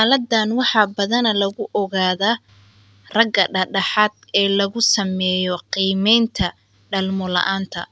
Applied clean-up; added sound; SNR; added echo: none; none; none; none.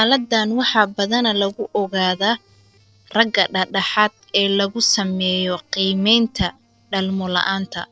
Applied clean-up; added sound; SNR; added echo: neural separator model SepFormer DNS4.